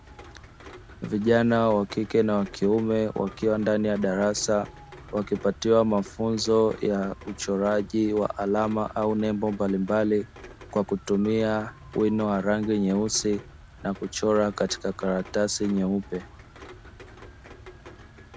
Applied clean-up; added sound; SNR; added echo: none; Rain; 19 dB; none.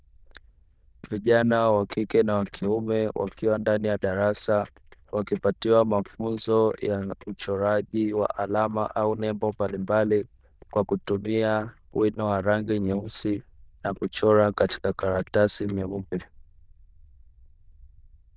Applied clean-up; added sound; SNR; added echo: neural diffusion model UNIVERSE++.